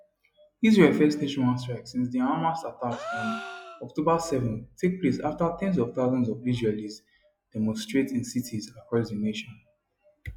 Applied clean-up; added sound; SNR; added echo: classical method log-MMSE.